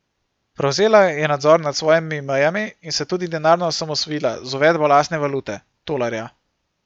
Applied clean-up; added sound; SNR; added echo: none; none; none; none.